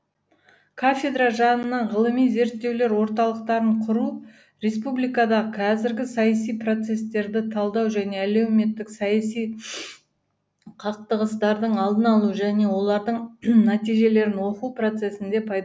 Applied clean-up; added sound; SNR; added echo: none; none; none; none.